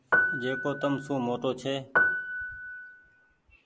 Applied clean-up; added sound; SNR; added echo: none; Piano; -3 dB; none.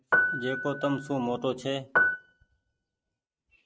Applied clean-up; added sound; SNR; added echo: neural mask model RNNoise.